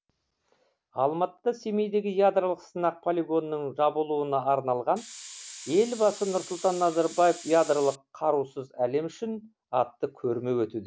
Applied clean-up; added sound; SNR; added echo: none; Hiss; 15 dB; none.